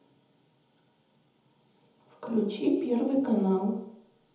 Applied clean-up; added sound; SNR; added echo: none; none; none; reverberation time 1.0 s.